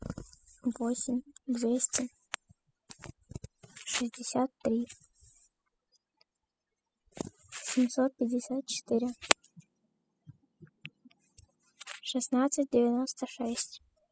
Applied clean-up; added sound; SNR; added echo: classical method spectral subtraction.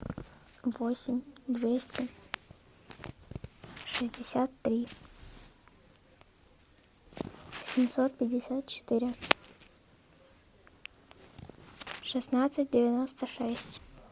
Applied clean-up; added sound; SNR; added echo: none; none; none; none.